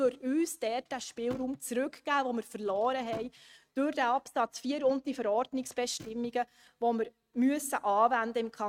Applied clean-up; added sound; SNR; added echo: neural mask model RNNoise.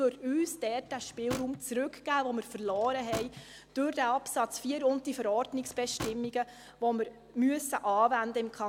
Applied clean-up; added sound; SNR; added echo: none; Drawer open or close / Wood; 14 dB; none.